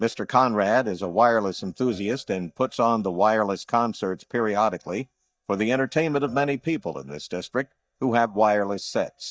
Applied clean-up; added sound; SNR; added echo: neural mask model DeepFilterNet 3.